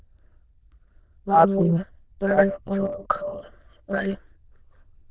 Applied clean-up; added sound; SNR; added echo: neural diffusion model UNIVERSE++.